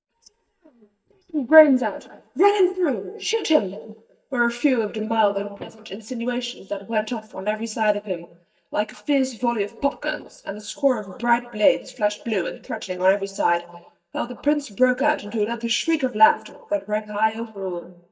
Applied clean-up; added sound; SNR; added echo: neural mask model DeepFilterNet 3.